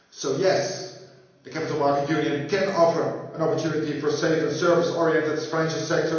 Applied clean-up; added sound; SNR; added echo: none; none; none; reverberation time 1.0 s.